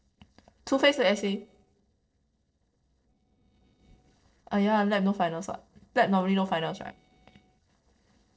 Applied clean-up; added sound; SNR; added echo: neural separator model SepFormer DNS4.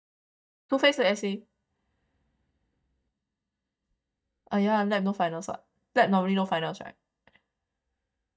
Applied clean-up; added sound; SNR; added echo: neural mask model DeepFilterNet 3.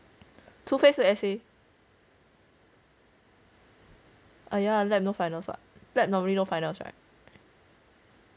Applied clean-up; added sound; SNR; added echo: none; none; none; none.